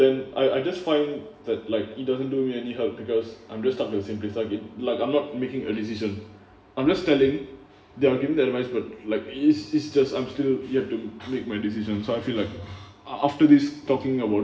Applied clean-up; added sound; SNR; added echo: none; none; none; reverberation time 0.8 s.